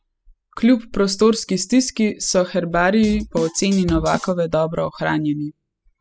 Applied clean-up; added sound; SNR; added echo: classical method spectral subtraction.